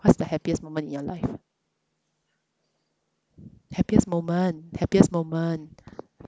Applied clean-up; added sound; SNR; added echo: none; none; none; none.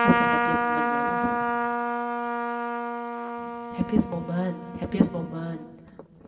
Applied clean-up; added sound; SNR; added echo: none; Trumpet; -2 dB; reverberation time 1.7 s.